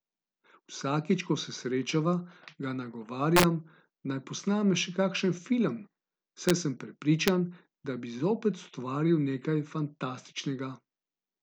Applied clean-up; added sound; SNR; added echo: none; none; none; none.